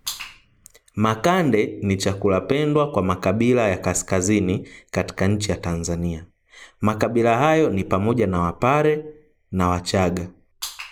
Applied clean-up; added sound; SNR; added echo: none; none; none; none.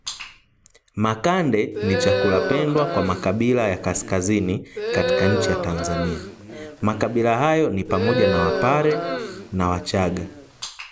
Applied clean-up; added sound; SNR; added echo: none; Crowd; 4 dB; none.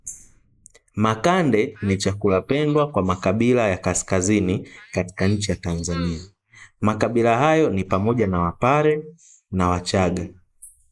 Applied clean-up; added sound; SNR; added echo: neural mask model Resemble Enhance denoiser.